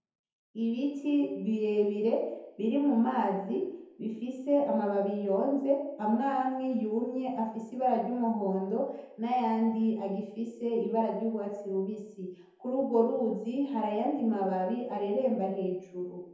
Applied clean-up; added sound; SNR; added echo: none; none; none; reverberation time 0.9 s.